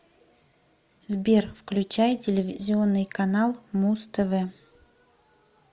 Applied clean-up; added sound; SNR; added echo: none; none; none; none.